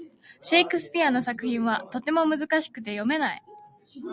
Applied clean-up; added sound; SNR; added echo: none; none; none; none.